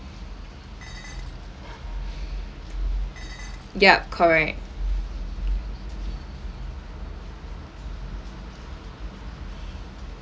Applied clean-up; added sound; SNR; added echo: none; Dishes, pots, and pans; 20 dB; none.